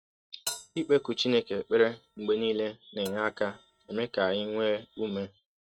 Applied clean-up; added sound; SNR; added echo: neural mask model RNNoise.